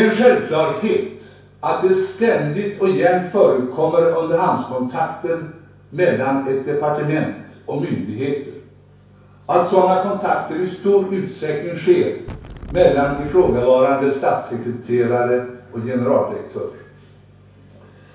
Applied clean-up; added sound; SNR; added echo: none; Wind; 14 dB; reverberation time 0.6 s.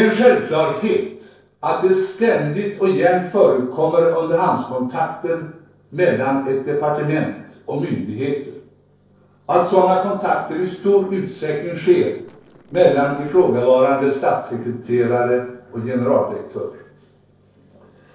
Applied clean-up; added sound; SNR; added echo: neural separator model SepFormer DNS4.